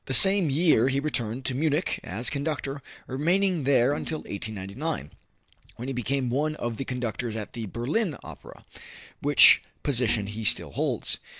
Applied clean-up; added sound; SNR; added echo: neural separator model SepFormer DNS4.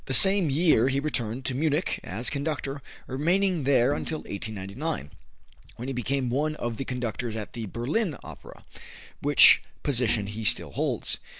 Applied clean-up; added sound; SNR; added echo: none; Bowed string instrument; 15 dB; none.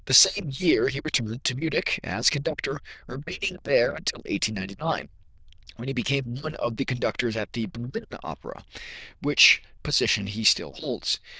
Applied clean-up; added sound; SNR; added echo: neural diffusion model UNIVERSE++.